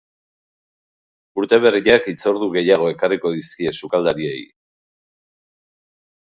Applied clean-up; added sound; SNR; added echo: none; none; none; none.